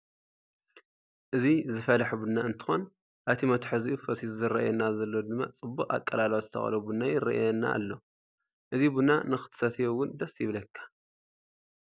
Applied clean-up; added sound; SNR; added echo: none; none; none; none.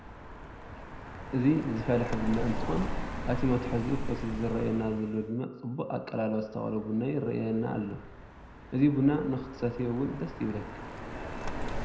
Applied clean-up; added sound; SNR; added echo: none; Car passing by; 6 dB; reverberation time 0.7 s.